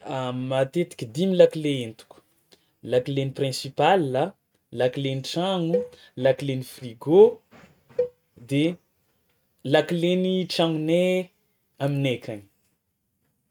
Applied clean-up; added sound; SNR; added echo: neural mask model RNNoise.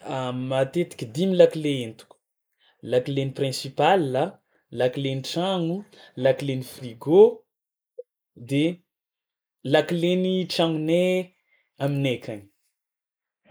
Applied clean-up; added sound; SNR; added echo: neural mask model Resemble Enhance denoiser.